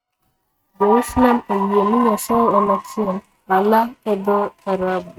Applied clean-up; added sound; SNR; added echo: neural mask model RNNoise.